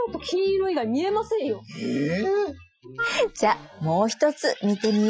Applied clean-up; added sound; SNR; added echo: classical method Wiener filter.